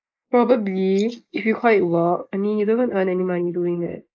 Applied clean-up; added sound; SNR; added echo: neural mask model Resemble Enhance denoiser.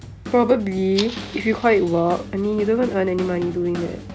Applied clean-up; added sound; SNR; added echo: none; Drum / Drum kit + Fire; 14 dB; none.